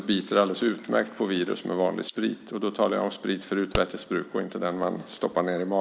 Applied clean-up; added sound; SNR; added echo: neural mask model Resemble Enhance denoiser.